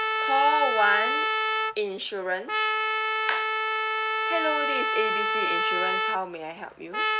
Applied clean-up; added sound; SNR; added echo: none; Trumpet; -3 dB; none.